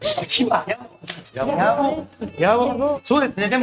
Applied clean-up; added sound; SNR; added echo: neural mask model RNNoise.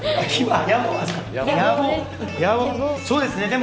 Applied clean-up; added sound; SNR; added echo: none; none; none; none.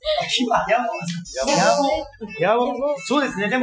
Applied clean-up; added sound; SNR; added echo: classical method Wiener filter.